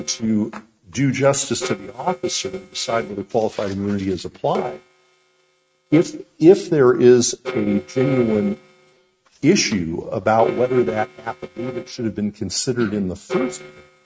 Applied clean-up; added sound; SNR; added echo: neural mask model RNNoise.